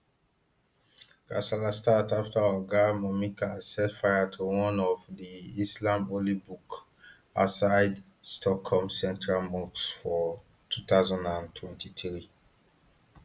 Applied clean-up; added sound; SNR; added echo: none; none; none; none.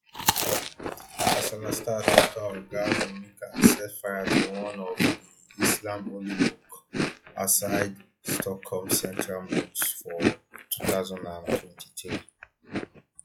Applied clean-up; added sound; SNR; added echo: classical method log-MMSE.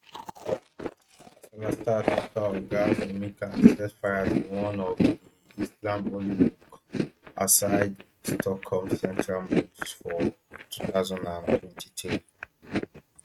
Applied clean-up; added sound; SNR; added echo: neural mask model RNNoise.